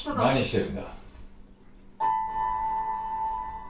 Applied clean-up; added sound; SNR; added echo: none; Bird / Dog; 16 dB; reverberation time 0.2 s.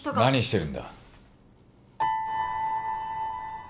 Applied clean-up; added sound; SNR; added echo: none; none; none; none.